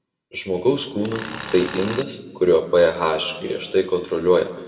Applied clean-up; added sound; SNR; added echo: none; Tools; 12 dB; reverberation time 1.7 s.